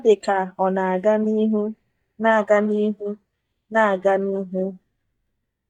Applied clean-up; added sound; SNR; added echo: neural mask model DeepFilterNet 3.